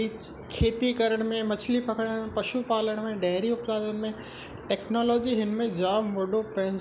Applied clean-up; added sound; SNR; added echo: none; none; none; none.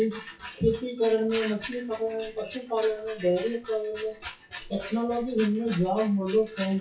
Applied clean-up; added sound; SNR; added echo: classical method WPE with log-MMSE.